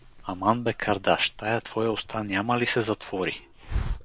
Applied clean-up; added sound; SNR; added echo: none; Hiss; 10 dB; none.